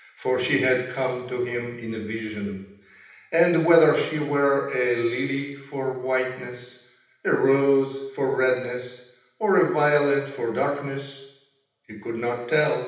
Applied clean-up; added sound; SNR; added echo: none; none; none; reverberation time 0.9 s.